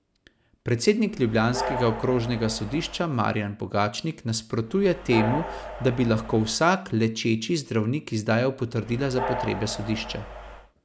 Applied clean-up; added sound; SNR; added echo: none; Train; 9 dB; none.